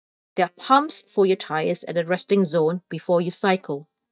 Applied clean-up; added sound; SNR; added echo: neural mask model DeepFilterNet 3.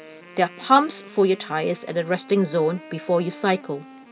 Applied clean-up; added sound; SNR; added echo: none; Wind instrument, woodwind instrument; 20 dB; none.